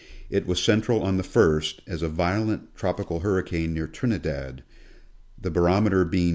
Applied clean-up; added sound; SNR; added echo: none; none; none; none.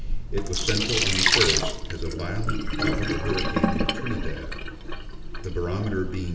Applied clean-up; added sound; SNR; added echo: none; Sink (filling or washing); -5 dB; reverberation time 0.6 s.